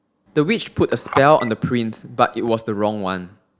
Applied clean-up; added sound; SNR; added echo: none; Telephone; 13 dB; none.